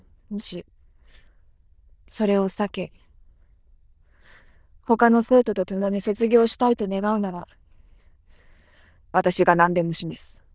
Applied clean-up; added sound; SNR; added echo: neural diffusion model UNIVERSE++.